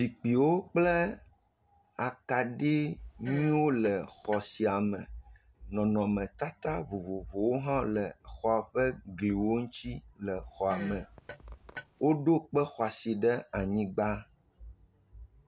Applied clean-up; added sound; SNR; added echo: none; Fart; 15 dB; none.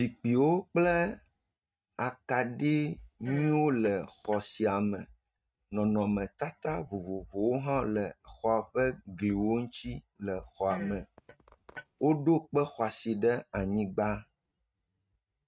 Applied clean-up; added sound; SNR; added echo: neural mask model RNNoise.